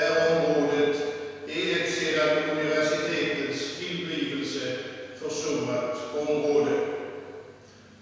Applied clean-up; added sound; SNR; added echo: none; none; none; reverberation time 1.9 s.